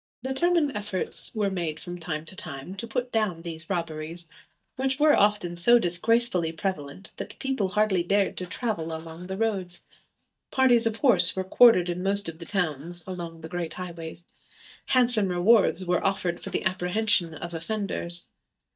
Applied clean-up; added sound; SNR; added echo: neural mask model DeepFilterNet 3.